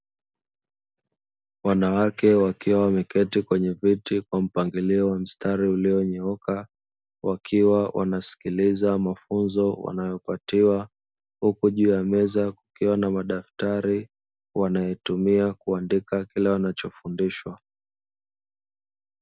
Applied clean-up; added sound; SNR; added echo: none; none; none; none.